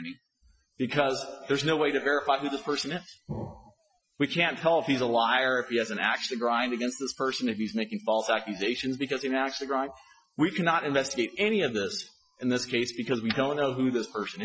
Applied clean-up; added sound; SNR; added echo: classical method Wiener filter.